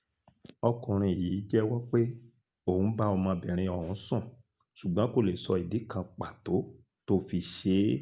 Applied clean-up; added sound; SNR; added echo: none; none; none; none.